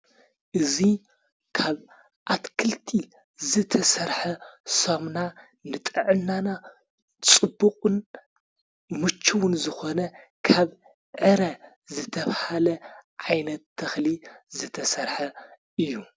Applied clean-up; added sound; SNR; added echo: none; none; none; none.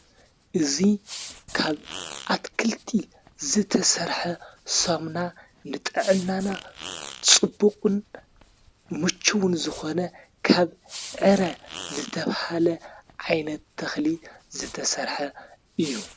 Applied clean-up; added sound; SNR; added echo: none; Fart; 18 dB; none.